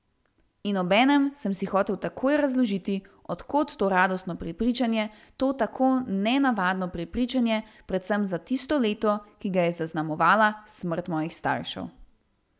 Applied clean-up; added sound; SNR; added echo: none; none; none; none.